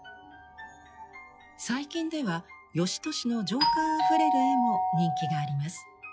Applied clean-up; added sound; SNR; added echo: classical method log-MMSE.